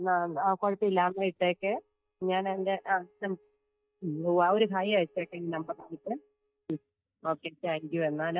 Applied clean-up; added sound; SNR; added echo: neural mask model DeepFilterNet 3.